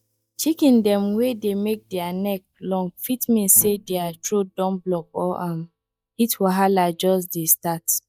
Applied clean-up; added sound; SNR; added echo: neural mask model DeepFilterNet 3.